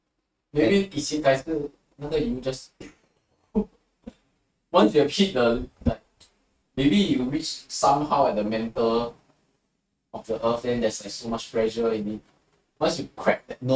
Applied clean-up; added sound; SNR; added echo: neural mask model RNNoise.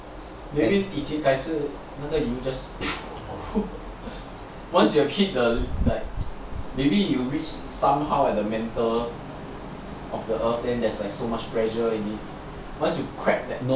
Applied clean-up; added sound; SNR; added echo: none; Thump, thud + Meow; 19 dB; none.